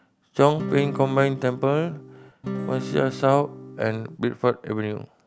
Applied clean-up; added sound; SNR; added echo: none; Acoustic guitar / Strum; 10 dB; none.